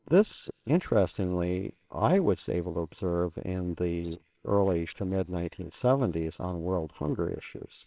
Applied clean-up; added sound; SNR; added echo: neural separator model SepFormer WHAMR!.